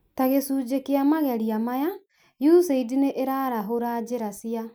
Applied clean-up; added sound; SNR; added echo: none; none; none; none.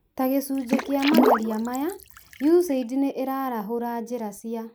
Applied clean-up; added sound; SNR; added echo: none; Water / Splash, splatter; 1 dB; none.